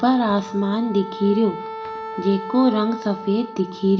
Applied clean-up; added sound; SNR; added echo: none; Wind instrument, woodwind instrument; 12 dB; reverberation time 0.7 s.